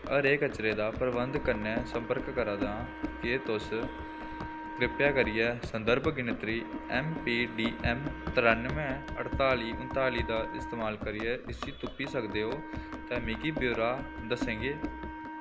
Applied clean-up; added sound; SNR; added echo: none; Run + Wind instrument, woodwind instrument; 7 dB; none.